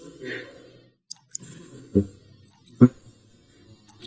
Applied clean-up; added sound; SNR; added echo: neural mask model DeepFilterNet 3.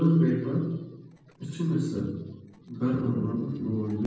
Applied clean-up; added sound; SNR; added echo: neural separator model SepFormer DNS4.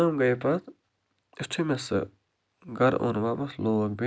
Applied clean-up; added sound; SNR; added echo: none; none; none; none.